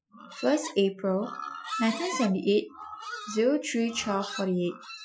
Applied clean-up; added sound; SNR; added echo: classical method Wiener filter.